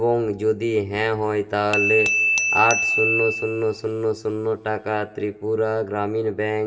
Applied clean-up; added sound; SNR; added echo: none; Glass / Bell; 1 dB; reverberation time 2.8 s.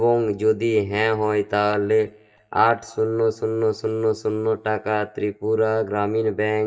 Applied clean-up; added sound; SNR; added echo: neural mask model DeepFilterNet 3.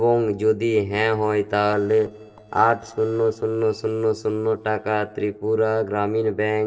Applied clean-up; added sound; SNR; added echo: neural separator model SepFormer DNS4.